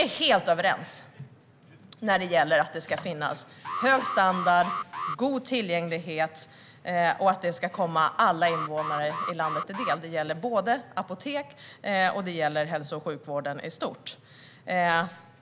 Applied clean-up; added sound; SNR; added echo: none; Alarm; 6 dB; none.